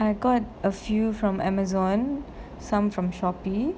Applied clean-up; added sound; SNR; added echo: none; none; none; none.